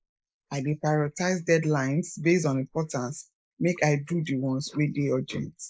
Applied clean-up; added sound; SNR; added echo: neural mask model Resemble Enhance denoiser.